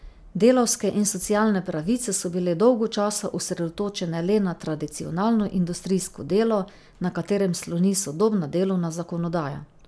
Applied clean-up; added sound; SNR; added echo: none; none; none; none.